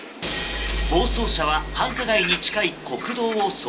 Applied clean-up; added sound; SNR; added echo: none; Bird; 11 dB; reverberation time 0.2 s.